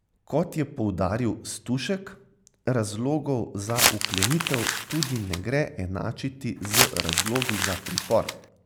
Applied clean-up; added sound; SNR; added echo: none; Crumpling, crinkling; -1 dB; none.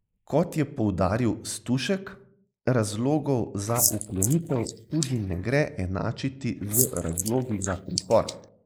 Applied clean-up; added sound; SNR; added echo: neural mask model Resemble Enhance denoiser.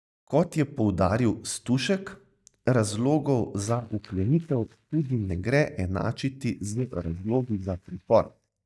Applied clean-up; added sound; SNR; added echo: neural mask model DeepFilterNet 3.